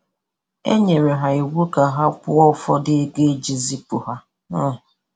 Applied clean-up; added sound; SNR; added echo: none; none; none; none.